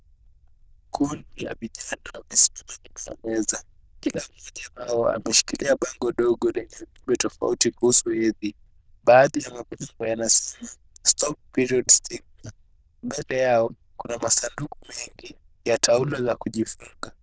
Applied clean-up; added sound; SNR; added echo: neural diffusion model UNIVERSE++.